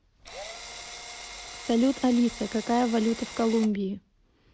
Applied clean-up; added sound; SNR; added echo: none; Drill; 13 dB; none.